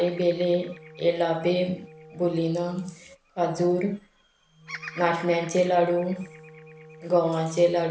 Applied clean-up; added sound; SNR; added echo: none; Bird vocalization, bird call, bird song + Wind instrument, woodwind instrument; 19 dB; none.